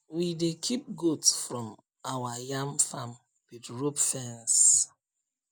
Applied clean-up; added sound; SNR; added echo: none; none; none; none.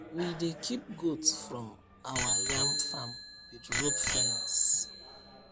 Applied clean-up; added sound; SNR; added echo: none; Bicycle bell; -3 dB; none.